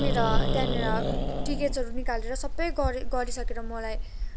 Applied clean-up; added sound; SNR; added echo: none; Growling; -5 dB; none.